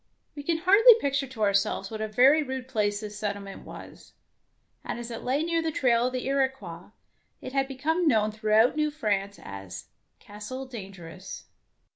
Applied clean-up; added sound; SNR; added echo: none; none; none; none.